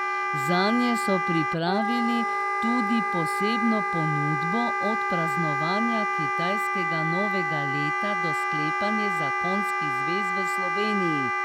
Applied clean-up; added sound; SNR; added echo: none; Wind instrument, woodwind instrument; -3 dB; none.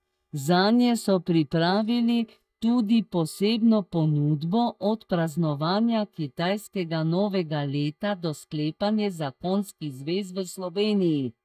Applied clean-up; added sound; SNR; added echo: neural mask model DeepFilterNet 3.